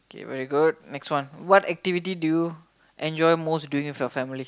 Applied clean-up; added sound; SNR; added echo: none; none; none; none.